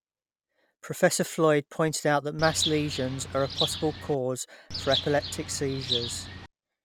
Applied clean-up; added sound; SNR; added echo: none; Bird; 5 dB; none.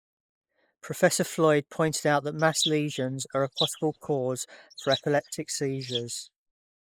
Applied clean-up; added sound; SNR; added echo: neural mask model Resemble Enhance denoiser.